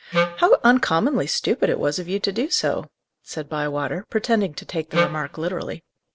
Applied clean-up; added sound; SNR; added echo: none; Wind instrument, woodwind instrument; 1 dB; none.